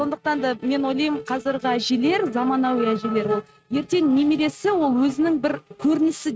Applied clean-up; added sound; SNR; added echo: neural mask model RNNoise.